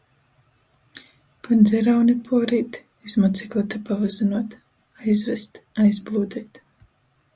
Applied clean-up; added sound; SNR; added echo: none; none; none; none.